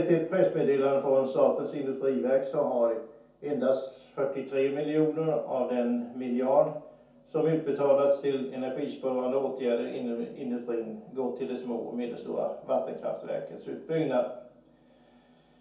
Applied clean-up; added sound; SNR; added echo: none; none; none; reverberation time 0.6 s.